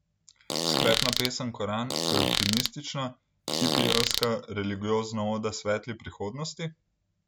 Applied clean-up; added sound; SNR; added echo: none; Fart; -3 dB; none.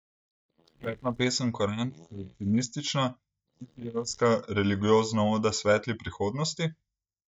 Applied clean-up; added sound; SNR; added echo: neural mask model DeepFilterNet 3.